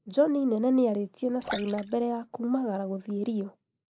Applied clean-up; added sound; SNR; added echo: neural mask model Resemble Enhance denoiser.